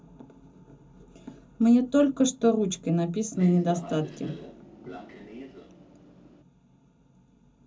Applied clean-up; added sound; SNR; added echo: none; Train; 16 dB; reverberation time 0.3 s.